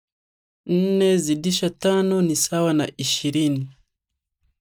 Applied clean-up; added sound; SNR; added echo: neural mask model DeepFilterNet 3.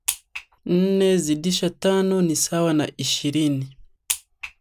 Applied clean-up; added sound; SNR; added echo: none; none; none; none.